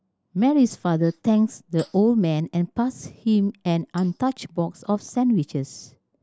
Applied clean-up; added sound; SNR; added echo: neural mask model Resemble Enhance denoiser.